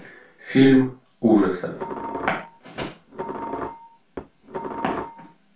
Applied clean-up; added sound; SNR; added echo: none; Dishes, pots, and pans; 9 dB; reverberation time 0.3 s.